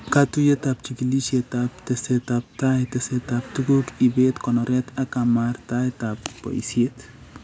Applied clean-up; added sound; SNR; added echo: none; none; none; none.